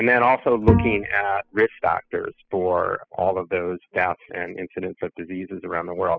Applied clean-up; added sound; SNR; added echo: classical method spectral subtraction.